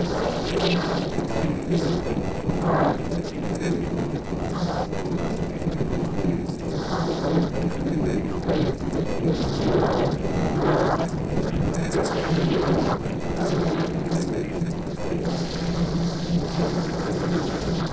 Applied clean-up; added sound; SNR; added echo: neural separator model SepFormer DNS4.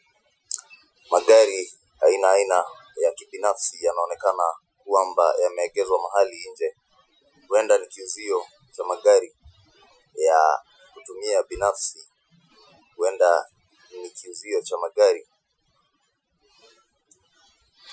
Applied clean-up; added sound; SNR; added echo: classical method Wiener filter.